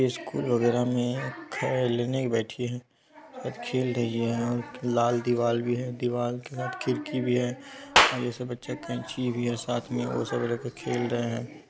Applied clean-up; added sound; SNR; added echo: none; Clapping; 2 dB; none.